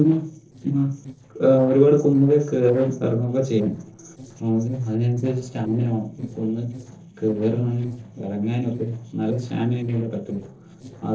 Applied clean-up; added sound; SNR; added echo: neural separator model SepFormer DNS4.